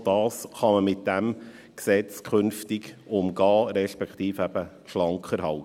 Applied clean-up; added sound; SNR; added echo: none; none; none; none.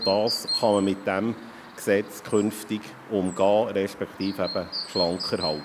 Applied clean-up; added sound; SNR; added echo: none; Chirp, tweet; 10 dB; none.